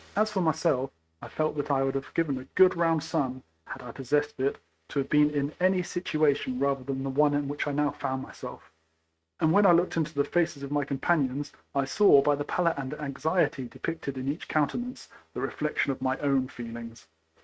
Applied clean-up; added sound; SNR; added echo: neural mask model RNNoise.